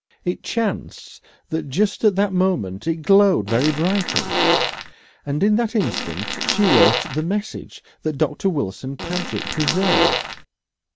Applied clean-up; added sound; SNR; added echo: none; Fart; 0 dB; none.